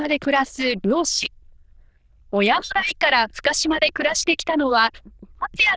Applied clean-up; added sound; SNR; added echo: neural diffusion model UNIVERSE++.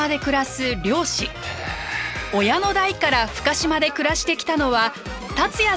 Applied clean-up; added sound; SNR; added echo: none; none; none; none.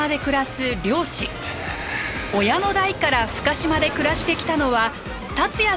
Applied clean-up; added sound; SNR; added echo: none; Waves, surf; 11 dB; none.